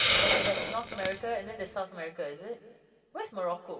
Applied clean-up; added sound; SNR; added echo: none; Hiss; -4 dB; reverberation time 1.8 s.